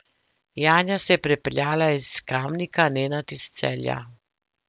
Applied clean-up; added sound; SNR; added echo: none; none; none; none.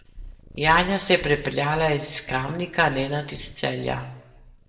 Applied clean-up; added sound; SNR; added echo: none; Purr; 17 dB; reverberation time 0.7 s.